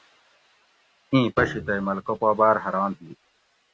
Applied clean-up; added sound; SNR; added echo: neural mask model RNNoise.